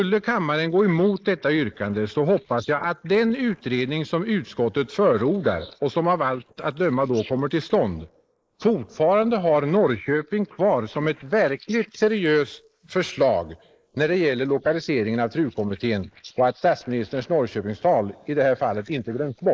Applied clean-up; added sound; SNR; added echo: neural mask model Resemble Enhance denoiser.